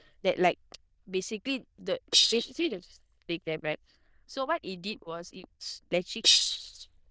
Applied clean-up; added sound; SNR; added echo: neural diffusion model UNIVERSE++.